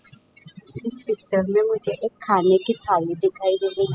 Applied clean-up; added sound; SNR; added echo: classical method spectral subtraction.